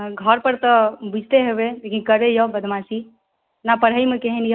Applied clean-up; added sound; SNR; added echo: none; none; none; none.